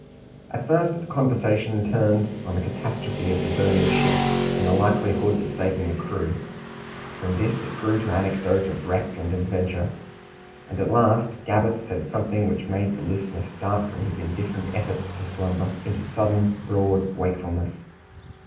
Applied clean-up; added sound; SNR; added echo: none; Motorcycle / Traffic noise, roadway noise; 7 dB; reverberation time 0.6 s.